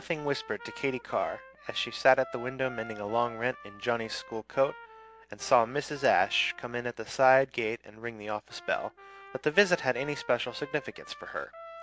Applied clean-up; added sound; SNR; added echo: none; Trumpet; 19 dB; none.